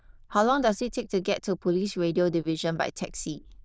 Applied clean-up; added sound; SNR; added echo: neural diffusion model UNIVERSE++.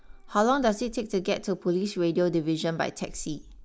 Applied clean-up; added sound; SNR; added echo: none; Meow / Purr; 19 dB; none.